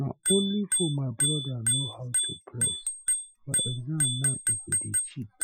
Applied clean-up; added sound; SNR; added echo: classical method Wiener filter.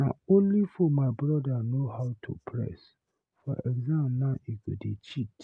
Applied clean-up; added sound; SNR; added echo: none; none; none; none.